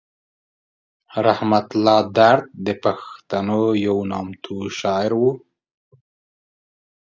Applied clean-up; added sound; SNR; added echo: none; none; none; none.